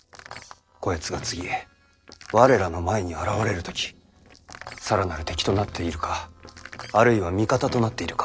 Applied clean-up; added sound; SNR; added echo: neural separator model SepFormer DNS4.